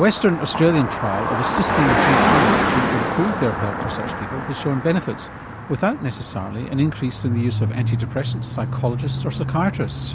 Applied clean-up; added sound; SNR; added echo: none; Car passing by; 0 dB; none.